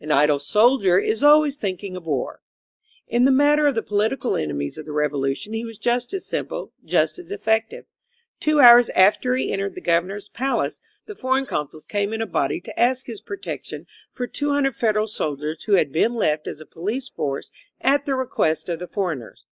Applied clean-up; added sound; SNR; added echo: neural mask model Resemble Enhance denoiser.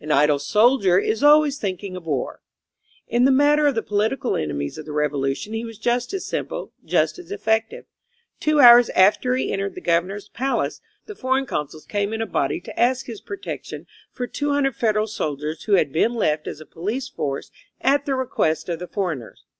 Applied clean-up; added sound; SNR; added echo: none; none; none; none.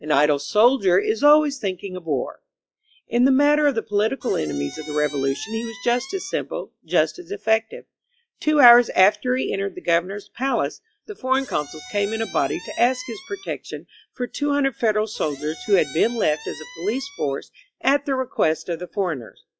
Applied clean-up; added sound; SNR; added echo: classical method log-MMSE.